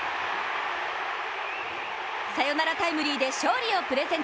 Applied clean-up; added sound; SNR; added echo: none; none; none; none.